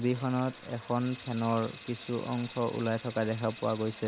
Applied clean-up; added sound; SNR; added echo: none; Sink (filling or washing) / Water tap, faucet; 17 dB; none.